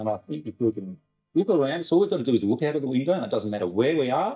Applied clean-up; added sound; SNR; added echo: neural mask model DeepFilterNet 3.